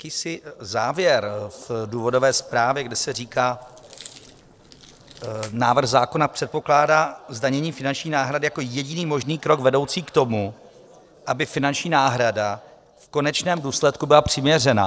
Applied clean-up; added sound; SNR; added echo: neural separator model SepFormer DNS4.